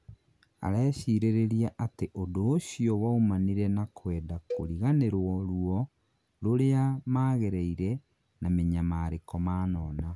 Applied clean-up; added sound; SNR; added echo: none; Cowbell; 15 dB; none.